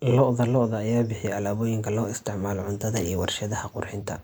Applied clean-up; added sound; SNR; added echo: neural mask model Resemble Enhance denoiser.